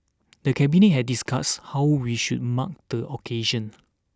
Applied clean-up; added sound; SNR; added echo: none; none; none; none.